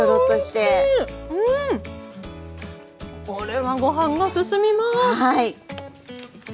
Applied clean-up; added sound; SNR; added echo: none; none; none; none.